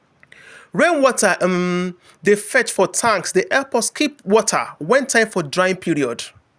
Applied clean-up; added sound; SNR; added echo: none; none; none; none.